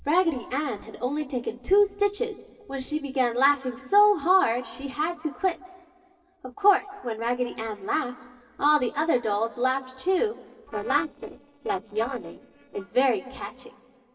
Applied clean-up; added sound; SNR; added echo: neural separator model SepFormer DNS4.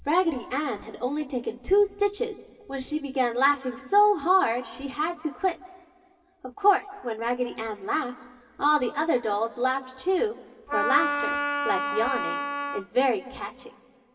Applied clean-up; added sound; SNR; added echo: none; Wind instrument, woodwind instrument; 2 dB; reverberation time 2.6 s.